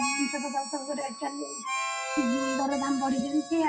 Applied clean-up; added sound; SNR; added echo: classical method WPE with log-MMSE.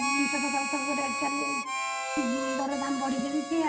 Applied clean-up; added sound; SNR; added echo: none; Harmonica; 1 dB; reverberation time 0.8 s.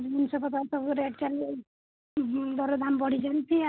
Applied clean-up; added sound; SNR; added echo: none; none; none; none.